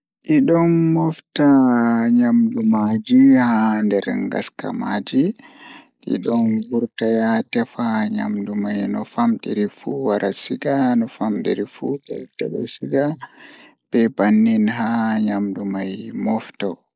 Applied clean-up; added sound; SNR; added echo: neural mask model Resemble Enhance denoiser.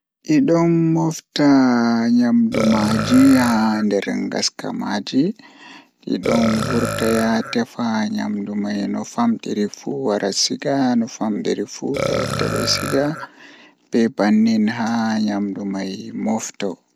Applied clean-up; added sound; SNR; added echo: none; Burping, eructation; 8 dB; none.